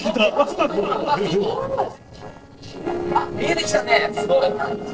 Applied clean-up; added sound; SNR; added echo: neural separator model SepFormer DNS4.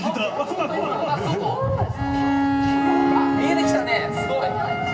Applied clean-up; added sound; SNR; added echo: none; Bowed string instrument; -2 dB; reverberation time 2.4 s.